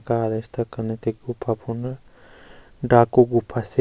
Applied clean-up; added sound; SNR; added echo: none; none; none; none.